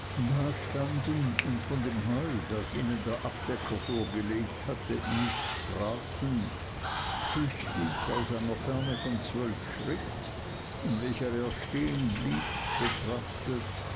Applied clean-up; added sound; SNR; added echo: none; Finger snapping + Water; 1 dB; none.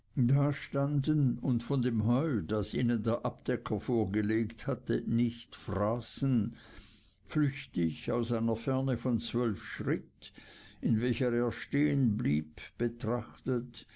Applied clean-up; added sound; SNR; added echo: none; none; none; none.